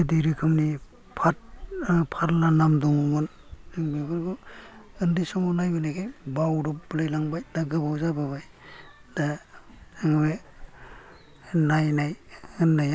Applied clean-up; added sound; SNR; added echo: none; none; none; none.